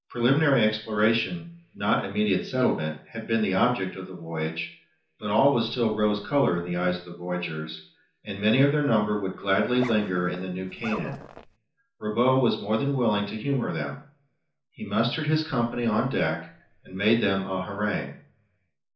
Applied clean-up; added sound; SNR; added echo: neural separator model SepFormer DNS4.